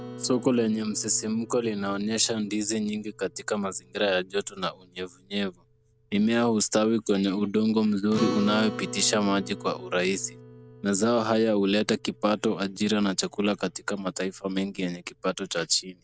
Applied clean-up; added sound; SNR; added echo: none; Acoustic guitar; 15 dB; none.